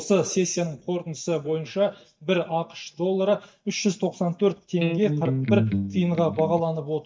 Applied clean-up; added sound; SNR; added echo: neural mask model DeepFilterNet 3.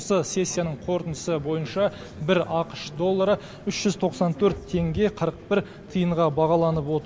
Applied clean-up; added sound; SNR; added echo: none; none; none; none.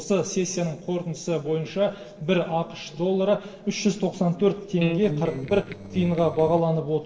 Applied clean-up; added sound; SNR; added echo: neural separator model SepFormer DNS4.